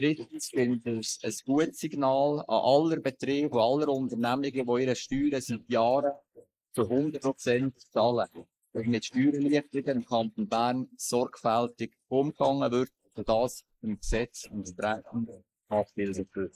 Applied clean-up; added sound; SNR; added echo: neural mask model Resemble Enhance denoiser.